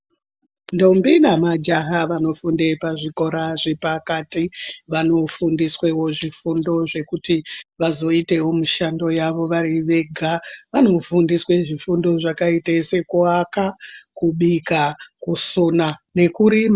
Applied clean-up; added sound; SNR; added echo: none; none; none; none.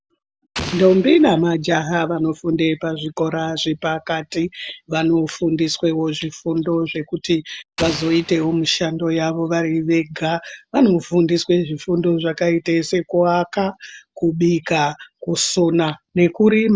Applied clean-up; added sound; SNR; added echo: none; Explosion; 13 dB; none.